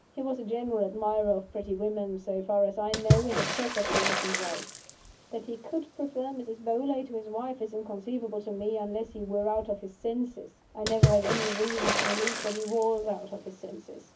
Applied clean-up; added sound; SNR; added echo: none; Water / Splash, splatter; 2 dB; reverberation time 0.3 s.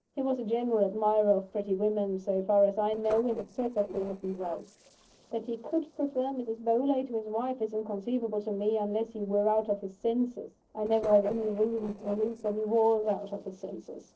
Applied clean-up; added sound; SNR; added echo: neural separator model SepFormer DNS4.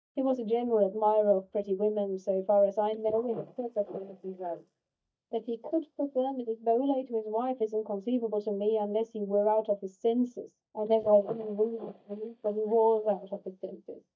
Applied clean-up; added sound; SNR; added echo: neural mask model DeepFilterNet 3.